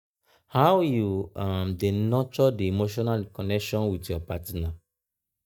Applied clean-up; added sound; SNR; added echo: neural mask model DeepFilterNet 3.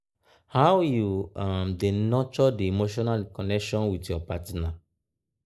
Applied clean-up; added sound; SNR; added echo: neural mask model Resemble Enhance denoiser.